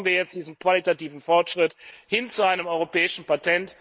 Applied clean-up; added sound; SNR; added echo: neural mask model Resemble Enhance denoiser.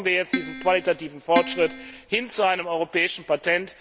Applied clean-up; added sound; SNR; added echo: none; Keyboard (musical); 7 dB; none.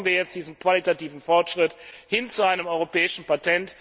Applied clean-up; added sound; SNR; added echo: none; none; none; none.